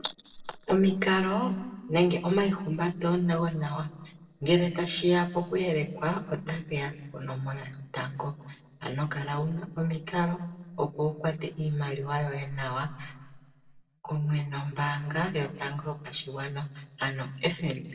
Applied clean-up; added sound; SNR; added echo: neural separator model SepFormer DNS4.